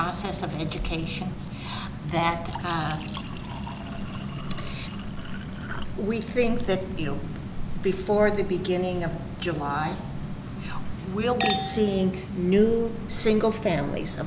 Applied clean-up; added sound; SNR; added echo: none; Chink, clink; 7 dB; none.